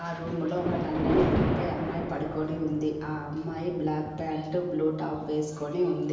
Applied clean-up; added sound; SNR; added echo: none; Thunder; 3 dB; reverberation time 1.0 s.